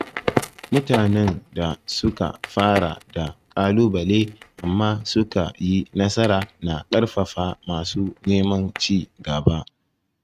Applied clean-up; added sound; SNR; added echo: neural mask model RNNoise.